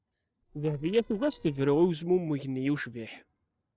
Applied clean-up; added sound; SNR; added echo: neural separator model SepFormer DNS4.